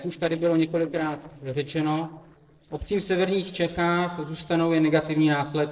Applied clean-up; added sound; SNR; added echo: neural separator model SepFormer DNS4.